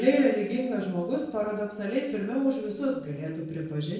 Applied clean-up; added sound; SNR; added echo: neural separator model SepFormer DNS4.